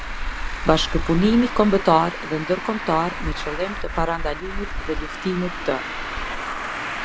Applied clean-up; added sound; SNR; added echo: none; Traffic noise, roadway noise; 4 dB; none.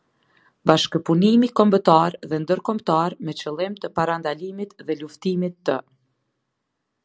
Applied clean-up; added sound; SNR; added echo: none; none; none; none.